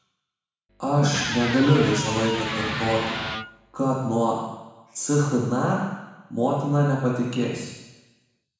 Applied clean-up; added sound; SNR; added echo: none; Electric guitar; 6 dB; reverberation time 1.1 s.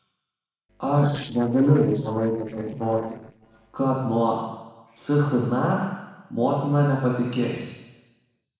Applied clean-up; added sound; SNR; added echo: neural separator model SepFormer DNS4.